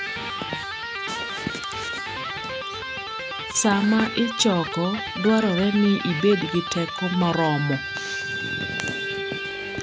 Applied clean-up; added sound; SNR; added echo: none; Electric guitar; 5 dB; none.